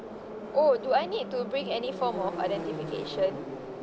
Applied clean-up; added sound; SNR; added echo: none; Subway, metro, underground; 8 dB; none.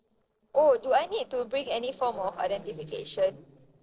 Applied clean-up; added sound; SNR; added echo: neural separator model SepFormer DNS4.